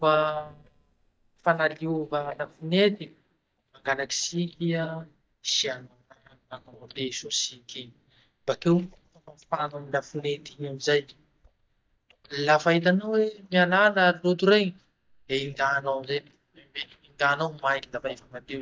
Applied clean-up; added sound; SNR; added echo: neural mask model DeepFilterNet 3.